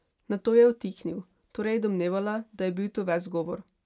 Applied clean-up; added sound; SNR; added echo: none; none; none; none.